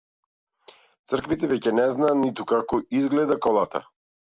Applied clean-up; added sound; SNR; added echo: none; none; none; none.